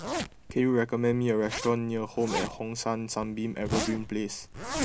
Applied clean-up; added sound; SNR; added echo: none; Zipper (clothing); 7 dB; none.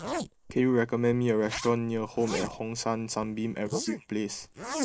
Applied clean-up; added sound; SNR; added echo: neural mask model Resemble Enhance denoiser.